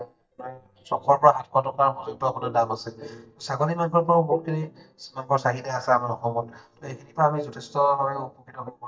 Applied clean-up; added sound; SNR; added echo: neural mask model DeepFilterNet 3.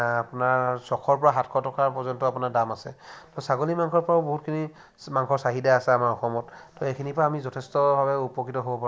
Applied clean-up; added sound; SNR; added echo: none; none; none; none.